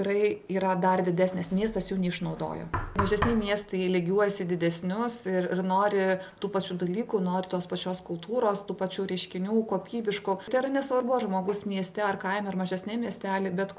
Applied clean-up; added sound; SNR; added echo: none; Knock; 7 dB; none.